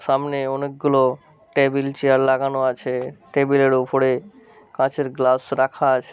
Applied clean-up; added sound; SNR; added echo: none; none; none; none.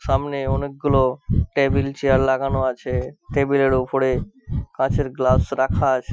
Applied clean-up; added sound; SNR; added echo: classical method Wiener filter.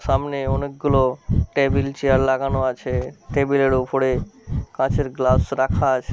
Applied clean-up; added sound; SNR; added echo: none; Breathing; 3 dB; none.